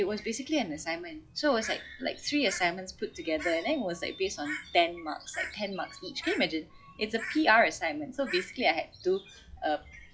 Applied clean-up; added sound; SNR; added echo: classical method log-MMSE.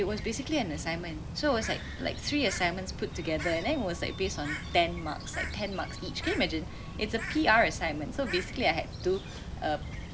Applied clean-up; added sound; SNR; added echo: none; Bird; 7 dB; none.